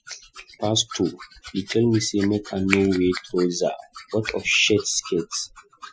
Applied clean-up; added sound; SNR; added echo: classical method Wiener filter.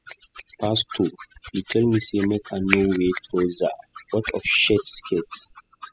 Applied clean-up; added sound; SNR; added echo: classical method spectral subtraction.